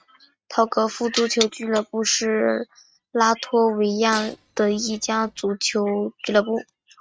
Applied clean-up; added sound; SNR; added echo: neural mask model RNNoise.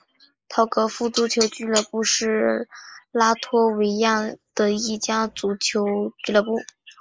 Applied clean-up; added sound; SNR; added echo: neural mask model Resemble Enhance denoiser.